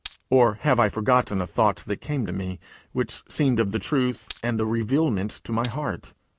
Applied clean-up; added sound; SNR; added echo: none; Glass; 15 dB; none.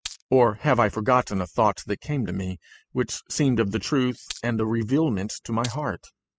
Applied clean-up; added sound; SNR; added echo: classical method spectral subtraction.